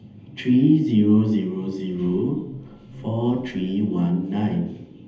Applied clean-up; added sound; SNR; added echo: none; none; none; reverberation time 0.8 s.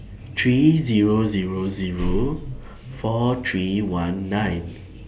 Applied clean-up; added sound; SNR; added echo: none; none; none; none.